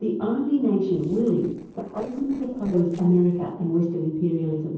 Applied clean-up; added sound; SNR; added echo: neural separator model SepFormer DNS4.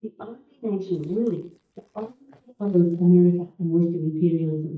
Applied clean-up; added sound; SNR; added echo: neural mask model DeepFilterNet 3.